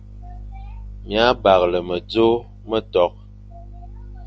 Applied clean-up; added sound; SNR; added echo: none; none; none; none.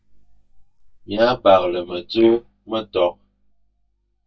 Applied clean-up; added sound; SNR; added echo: neural mask model DeepFilterNet 3.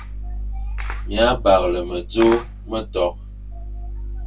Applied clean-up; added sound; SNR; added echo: none; Camera; 16 dB; reverberation time 0.1 s.